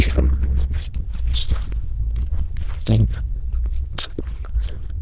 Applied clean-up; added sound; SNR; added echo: neural diffusion model UNIVERSE++.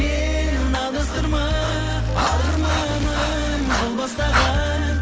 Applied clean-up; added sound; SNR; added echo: none; Breathing; 9 dB; none.